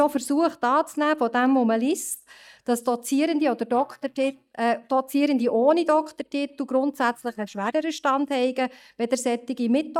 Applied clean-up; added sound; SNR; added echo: neural mask model DeepFilterNet 3.